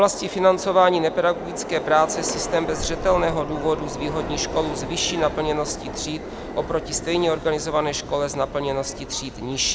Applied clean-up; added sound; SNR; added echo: none; Subway, metro, underground; 9 dB; none.